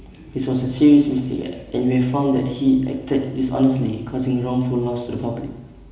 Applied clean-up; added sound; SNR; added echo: none; none; none; reverberation time 1.0 s.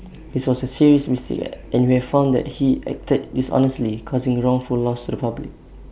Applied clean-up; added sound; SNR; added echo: none; none; none; none.